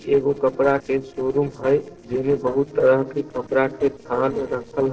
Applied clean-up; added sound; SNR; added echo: neural separator model SepFormer DNS4.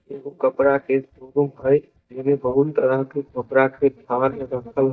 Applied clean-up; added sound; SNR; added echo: neural mask model DeepFilterNet 3.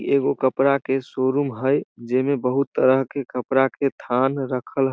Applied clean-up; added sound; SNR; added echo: none; none; none; none.